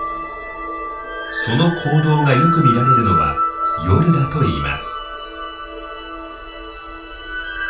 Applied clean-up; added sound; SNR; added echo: none; none; none; reverberation time 0.3 s.